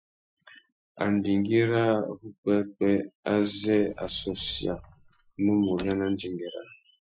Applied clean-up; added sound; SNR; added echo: classical method Wiener filter.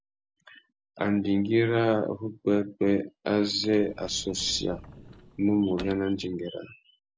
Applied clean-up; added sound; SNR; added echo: none; Sliding door / Slam / Wood; 18 dB; none.